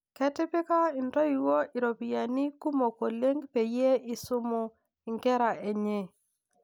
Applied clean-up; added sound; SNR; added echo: none; none; none; none.